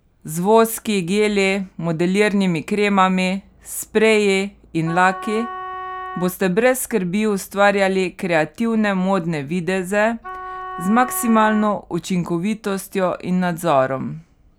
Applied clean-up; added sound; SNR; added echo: none; Wind instrument, woodwind instrument; 13 dB; none.